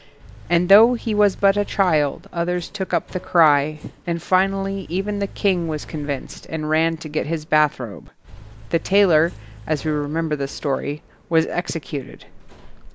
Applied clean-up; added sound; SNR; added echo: none; Engine / Car + Subway, metro, underground; 19 dB; none.